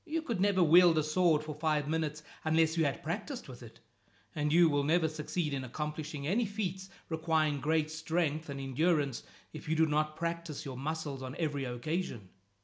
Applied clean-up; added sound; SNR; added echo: none; none; none; none.